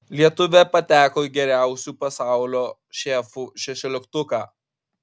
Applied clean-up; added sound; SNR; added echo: none; none; none; none.